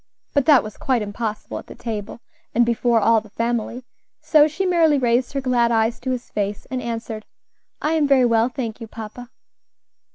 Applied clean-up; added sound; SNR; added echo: none; none; none; none.